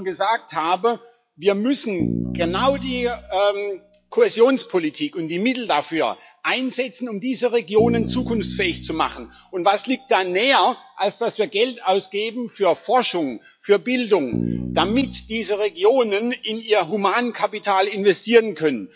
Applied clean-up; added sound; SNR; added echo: classical method log-MMSE.